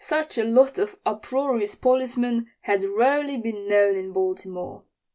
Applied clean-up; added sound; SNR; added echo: none; none; none; none.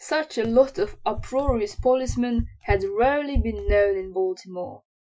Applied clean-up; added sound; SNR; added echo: classical method Wiener filter.